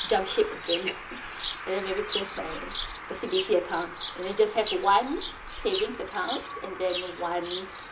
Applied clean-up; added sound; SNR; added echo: none; Bird vocalization, bird call, bird song; 5 dB; reverberation time 0.2 s.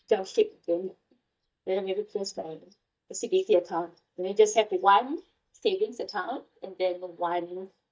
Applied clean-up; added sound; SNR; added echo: neural mask model DeepFilterNet 3.